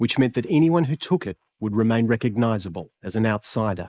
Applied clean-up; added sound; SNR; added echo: neural mask model Resemble Enhance denoiser.